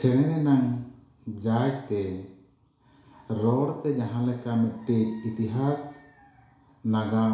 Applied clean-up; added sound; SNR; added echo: none; none; none; reverberation time 0.7 s.